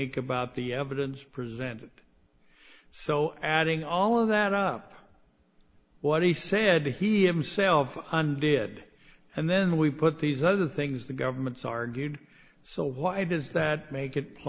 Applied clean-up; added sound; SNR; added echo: none; none; none; none.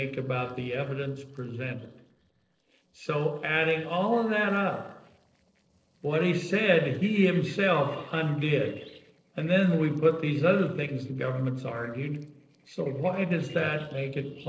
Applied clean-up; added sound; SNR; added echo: neural separator model SepFormer DNS4.